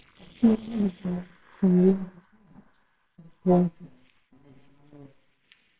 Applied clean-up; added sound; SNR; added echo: neural separator model SepFormer WHAMR!.